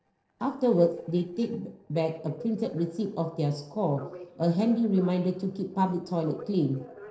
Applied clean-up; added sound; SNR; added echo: neural separator model SepFormer DNS4.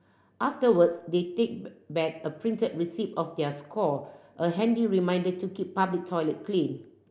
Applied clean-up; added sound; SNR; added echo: none; none; none; none.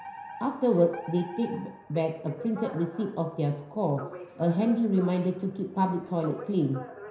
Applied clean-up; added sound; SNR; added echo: none; Alarm; 15 dB; reverberation time 0.5 s.